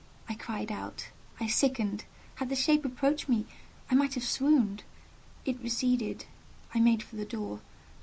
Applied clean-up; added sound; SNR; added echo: none; none; none; none.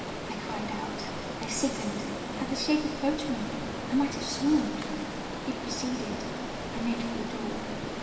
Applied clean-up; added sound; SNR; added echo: none; Stream; 4 dB; reverberation time 2.5 s.